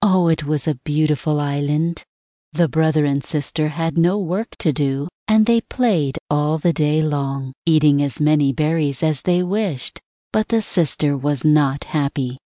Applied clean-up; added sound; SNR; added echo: none; none; none; none.